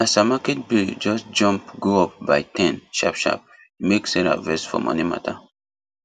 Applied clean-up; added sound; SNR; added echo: none; none; none; none.